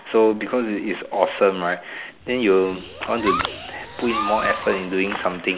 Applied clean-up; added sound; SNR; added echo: none; Fireworks; 7 dB; none.